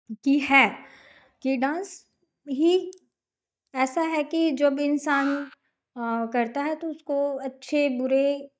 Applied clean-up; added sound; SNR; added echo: neural mask model DeepFilterNet 3.